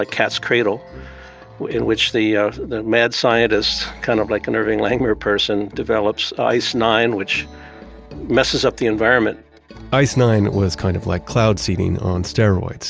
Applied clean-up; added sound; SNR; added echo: none; none; none; none.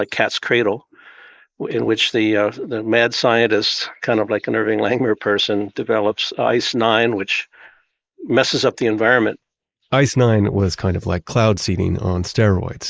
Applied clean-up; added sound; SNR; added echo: neural mask model Resemble Enhance denoiser.